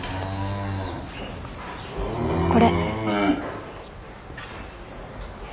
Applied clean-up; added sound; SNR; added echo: none; none; none; none.